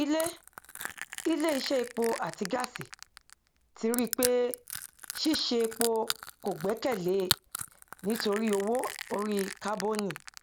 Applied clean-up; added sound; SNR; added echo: none; Crushing; 8 dB; none.